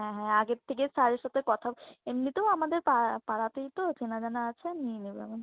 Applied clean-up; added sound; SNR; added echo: none; none; none; none.